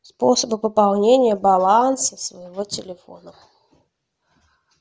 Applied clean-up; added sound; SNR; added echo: none; none; none; none.